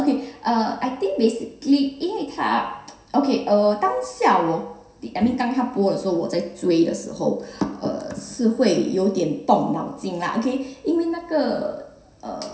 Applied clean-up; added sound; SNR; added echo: none; Bowed string instrument; 20 dB; reverberation time 0.7 s.